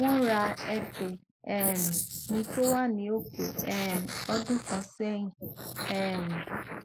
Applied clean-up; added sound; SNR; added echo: neural mask model Resemble Enhance denoiser.